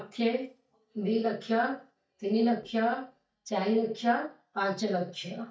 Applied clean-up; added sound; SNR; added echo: neural mask model DeepFilterNet 3.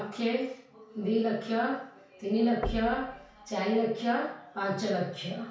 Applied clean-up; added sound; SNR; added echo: none; Knock; 12 dB; reverberation time 0.5 s.